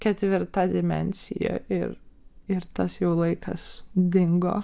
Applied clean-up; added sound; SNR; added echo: none; none; none; none.